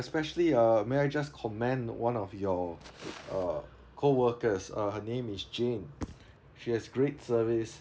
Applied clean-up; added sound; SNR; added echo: none; none; none; none.